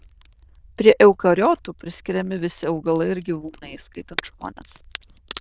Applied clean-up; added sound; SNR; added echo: neural diffusion model UNIVERSE++.